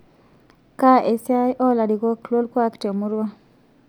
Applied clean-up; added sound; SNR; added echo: none; none; none; none.